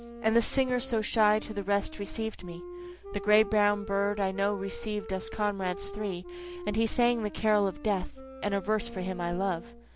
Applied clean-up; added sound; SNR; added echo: none; Wind instrument, woodwind instrument; 14 dB; none.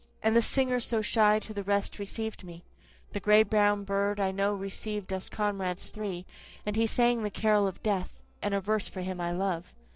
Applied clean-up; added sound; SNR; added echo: neural separator model SepFormer DNS4.